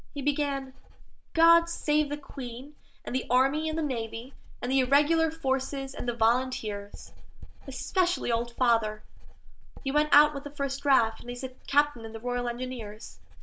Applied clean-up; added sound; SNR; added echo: none; Writing; 10 dB; none.